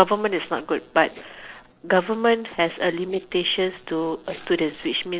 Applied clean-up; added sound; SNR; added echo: neural separator model SepFormer DNS4.